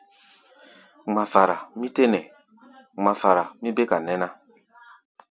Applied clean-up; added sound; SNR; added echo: none; none; none; none.